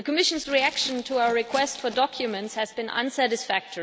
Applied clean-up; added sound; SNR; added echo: none; Glass; 19 dB; none.